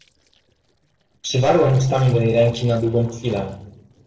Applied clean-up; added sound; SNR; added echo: neural separator model SepFormer DNS4.